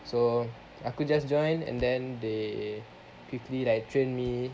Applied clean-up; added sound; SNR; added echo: none; none; none; none.